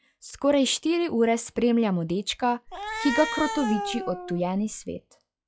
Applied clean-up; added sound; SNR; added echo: classical method log-MMSE.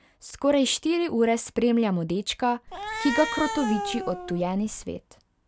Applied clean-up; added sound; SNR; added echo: none; Cat; 6 dB; none.